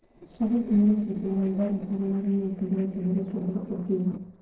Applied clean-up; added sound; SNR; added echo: neural separator model SepFormer DNS4.